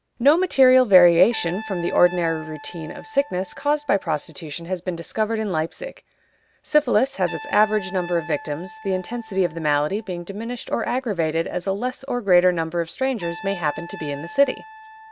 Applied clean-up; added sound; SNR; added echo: none; Trumpet; 19 dB; none.